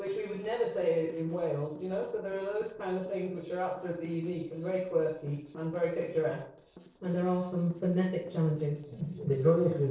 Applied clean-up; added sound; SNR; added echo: neural separator model SepFormer DNS4.